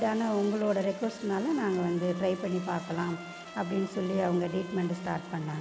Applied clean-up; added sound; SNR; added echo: none; Trumpet + Toilet flush; 16 dB; none.